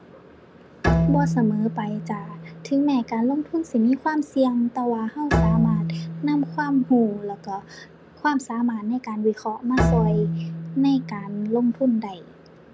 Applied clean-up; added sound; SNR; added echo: none; Bowed string instrument; 4 dB; none.